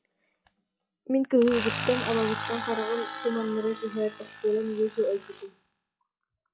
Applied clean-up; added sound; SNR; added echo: classical method log-MMSE.